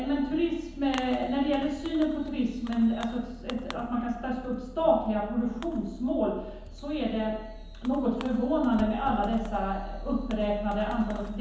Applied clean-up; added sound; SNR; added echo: none; Fireworks; 12 dB; reverberation time 1.0 s.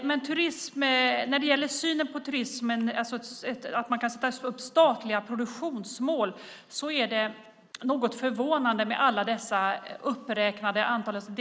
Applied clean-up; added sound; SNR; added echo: none; none; none; none.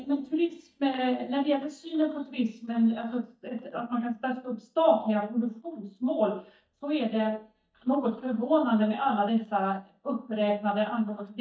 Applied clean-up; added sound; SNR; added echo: neural mask model DeepFilterNet 3.